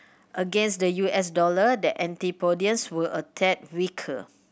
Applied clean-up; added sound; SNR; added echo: none; none; none; none.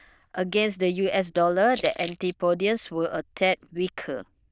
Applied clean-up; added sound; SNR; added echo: neural diffusion model UNIVERSE++.